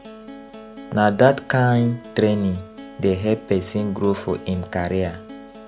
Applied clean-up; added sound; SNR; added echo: none; Acoustic guitar; 17 dB; none.